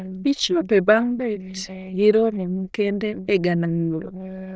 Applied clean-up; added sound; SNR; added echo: neural diffusion model UNIVERSE++.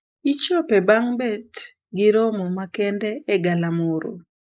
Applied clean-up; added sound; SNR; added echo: neural mask model Resemble Enhance denoiser.